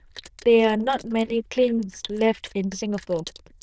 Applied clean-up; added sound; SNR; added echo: neural diffusion model UNIVERSE++.